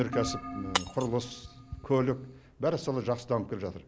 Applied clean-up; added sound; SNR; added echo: none; Keyboard (musical) + Shatter; 7 dB; none.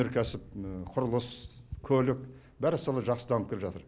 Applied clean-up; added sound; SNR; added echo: none; none; none; none.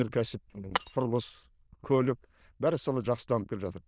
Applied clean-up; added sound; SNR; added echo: neural diffusion model UNIVERSE++.